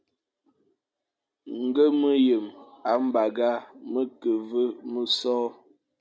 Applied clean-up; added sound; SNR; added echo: none; none; none; none.